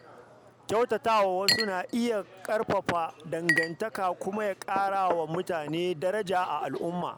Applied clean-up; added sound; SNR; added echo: none; Chink, clink; 7 dB; none.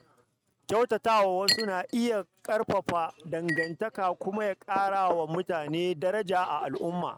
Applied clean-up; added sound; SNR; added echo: neural mask model RNNoise.